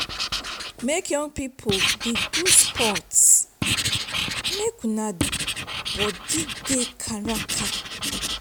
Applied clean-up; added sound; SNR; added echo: none; Writing; 2 dB; none.